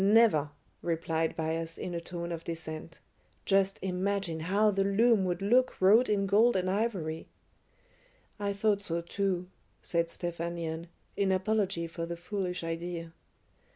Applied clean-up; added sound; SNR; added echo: none; none; none; none.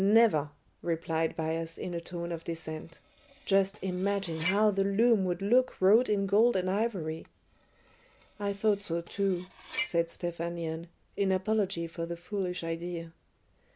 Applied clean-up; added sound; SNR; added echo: none; Cutlery, silverware; 16 dB; none.